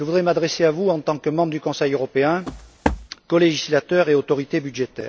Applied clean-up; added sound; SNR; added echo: none; Walk, footsteps; 7 dB; none.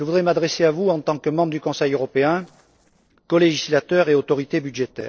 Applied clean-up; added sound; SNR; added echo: neural separator model SepFormer DNS4.